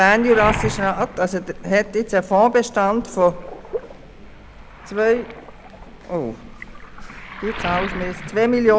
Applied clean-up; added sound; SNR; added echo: none; Waves, surf; 12 dB; none.